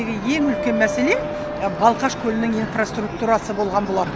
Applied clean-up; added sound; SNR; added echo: none; Wind instrument, woodwind instrument; 9 dB; none.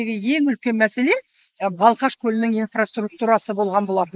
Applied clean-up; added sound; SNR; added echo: neural mask model Resemble Enhance denoiser.